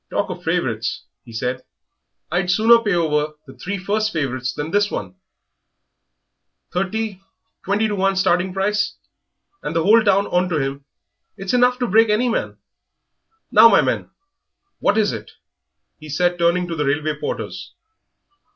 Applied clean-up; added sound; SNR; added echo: none; none; none; none.